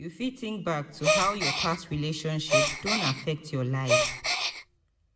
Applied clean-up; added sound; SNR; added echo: none; Gasp; -4 dB; reverberation time 0.8 s.